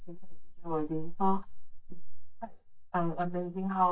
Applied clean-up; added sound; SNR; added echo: neural mask model DeepFilterNet 3.